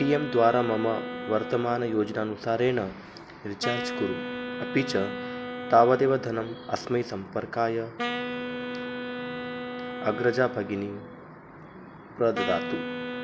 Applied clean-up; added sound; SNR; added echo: none; Wind instrument, woodwind instrument; 8 dB; none.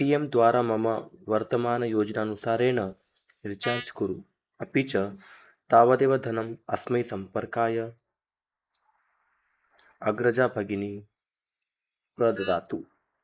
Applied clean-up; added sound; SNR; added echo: neural mask model Resemble Enhance denoiser.